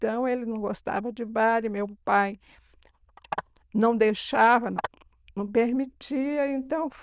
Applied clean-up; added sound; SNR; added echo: neural diffusion model UNIVERSE++.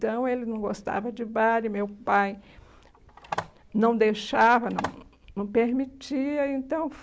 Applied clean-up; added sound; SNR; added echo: none; Telephone; 11 dB; none.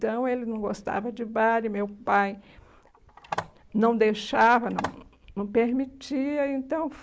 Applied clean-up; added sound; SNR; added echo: neural mask model Resemble Enhance denoiser.